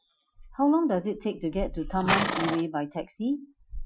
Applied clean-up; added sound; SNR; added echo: classical method Wiener filter.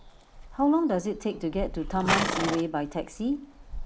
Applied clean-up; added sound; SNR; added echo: none; Livestock, farm animals, working animals; 5 dB; none.